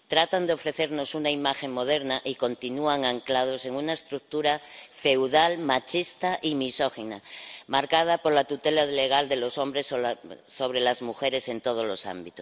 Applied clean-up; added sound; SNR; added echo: none; none; none; none.